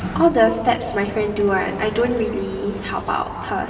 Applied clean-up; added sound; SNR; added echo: none; Sliding door; 11 dB; reverberation time 2.0 s.